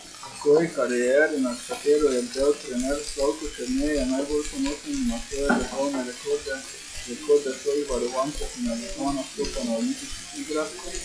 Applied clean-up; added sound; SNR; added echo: classical method log-MMSE.